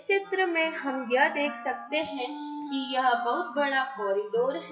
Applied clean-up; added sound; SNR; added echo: classical method WPE with log-MMSE.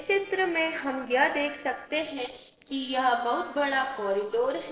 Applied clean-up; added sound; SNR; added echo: neural separator model SepFormer DNS4.